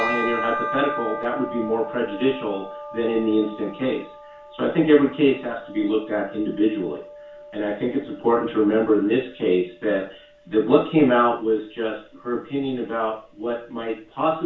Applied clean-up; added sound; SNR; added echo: none; Bell; 12 dB; reverberation time 0.3 s.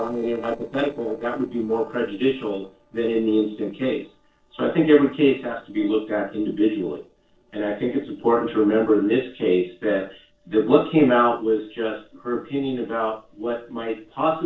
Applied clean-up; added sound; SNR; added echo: neural separator model SepFormer DNS4.